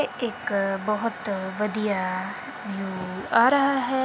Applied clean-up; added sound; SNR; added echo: none; Bowed string instrument; 20 dB; none.